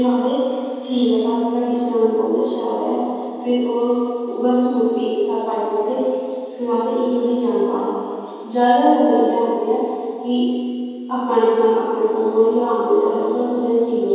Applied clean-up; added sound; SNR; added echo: none; none; none; reverberation time 2.1 s.